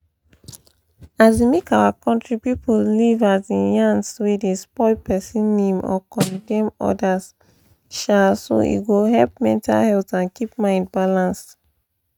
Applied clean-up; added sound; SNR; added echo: neural mask model RNNoise.